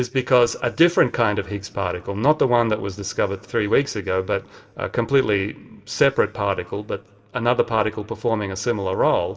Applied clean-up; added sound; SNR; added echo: none; none; none; reverberation time 0.5 s.